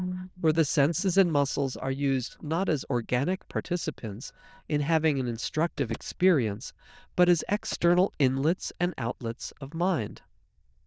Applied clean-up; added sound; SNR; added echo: neural diffusion model UNIVERSE++.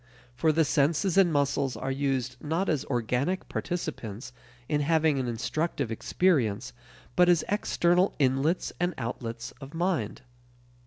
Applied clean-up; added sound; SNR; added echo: none; none; none; none.